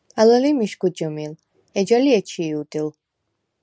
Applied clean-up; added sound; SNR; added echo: none; none; none; none.